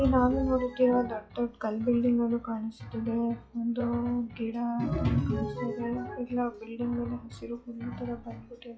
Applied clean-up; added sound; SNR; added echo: classical method log-MMSE.